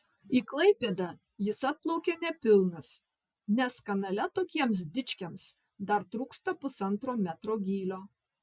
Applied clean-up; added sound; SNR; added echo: none; none; none; none.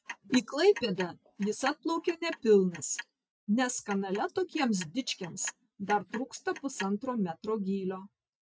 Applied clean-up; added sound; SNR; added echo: neural mask model RNNoise.